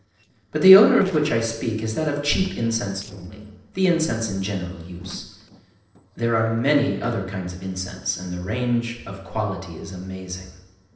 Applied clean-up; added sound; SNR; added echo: neural separator model SepFormer DNS4.